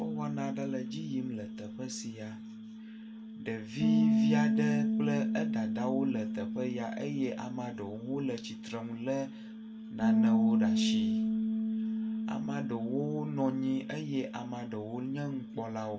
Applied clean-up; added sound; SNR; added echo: none; Bass guitar; -4 dB; reverberation time 0.5 s.